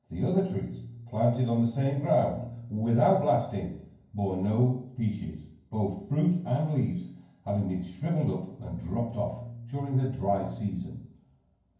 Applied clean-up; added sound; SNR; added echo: none; Bass guitar; 12 dB; reverberation time 0.9 s.